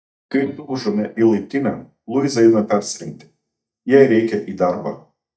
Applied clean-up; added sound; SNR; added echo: neural mask model DeepFilterNet 3.